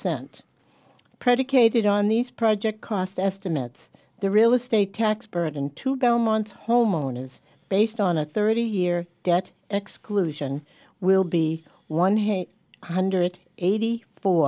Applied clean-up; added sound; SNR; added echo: none; none; none; none.